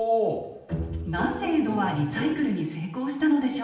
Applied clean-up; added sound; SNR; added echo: none; none; none; reverberation time 0.8 s.